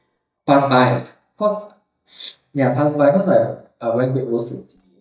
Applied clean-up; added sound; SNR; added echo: neural mask model DeepFilterNet 3.